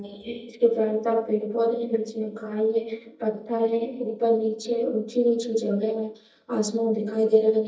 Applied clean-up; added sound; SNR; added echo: neural mask model DeepFilterNet 3.